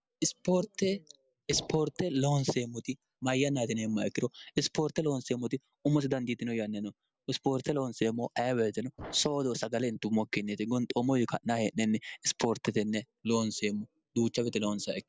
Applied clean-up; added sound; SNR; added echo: neural mask model Resemble Enhance denoiser.